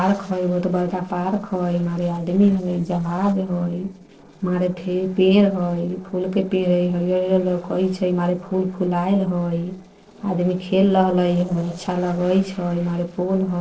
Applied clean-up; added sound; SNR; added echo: neural separator model SepFormer DNS4.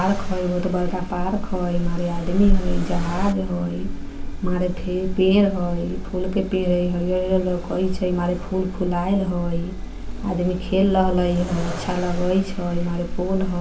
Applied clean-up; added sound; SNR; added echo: none; Accelerating, revving, vroom; 3 dB; reverberation time 0.3 s.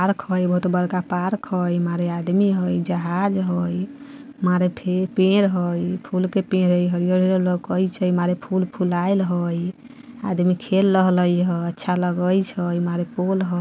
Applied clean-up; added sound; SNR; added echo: none; none; none; none.